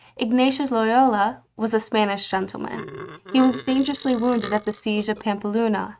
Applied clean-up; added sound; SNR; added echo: neural mask model RNNoise.